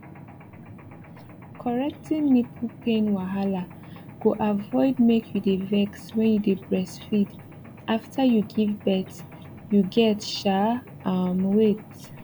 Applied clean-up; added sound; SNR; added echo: none; Mechanisms; 18 dB; none.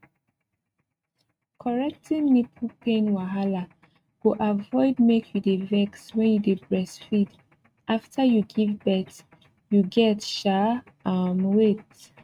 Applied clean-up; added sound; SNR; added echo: neural mask model RNNoise.